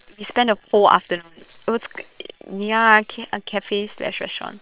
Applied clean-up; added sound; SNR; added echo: neural separator model SepFormer WHAM!.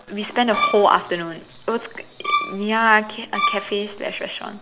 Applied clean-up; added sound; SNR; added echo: none; Bowed string instrument; 3 dB; none.